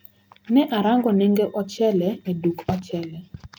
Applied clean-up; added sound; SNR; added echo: none; none; none; none.